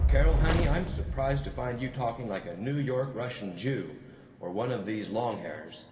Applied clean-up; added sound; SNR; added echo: none; Fire; -1 dB; reverberation time 2.5 s.